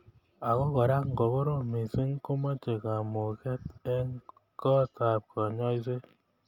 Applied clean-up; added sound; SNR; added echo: none; none; none; none.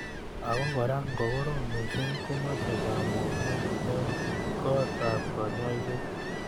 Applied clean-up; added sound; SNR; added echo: none; Ocean; 0 dB; none.